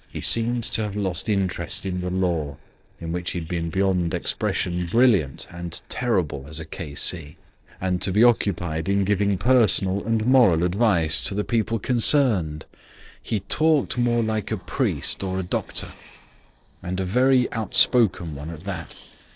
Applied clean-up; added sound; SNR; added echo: neural separator model SepFormer DNS4.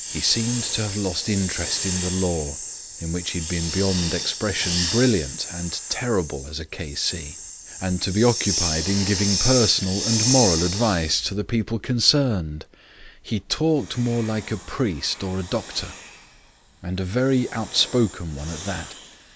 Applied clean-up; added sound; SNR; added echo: none; Hiss; 6 dB; none.